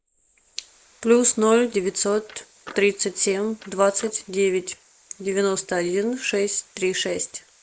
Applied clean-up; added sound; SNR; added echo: neural mask model Resemble Enhance denoiser.